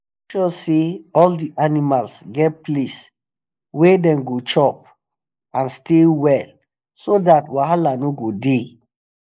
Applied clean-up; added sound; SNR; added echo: neural mask model Resemble Enhance denoiser.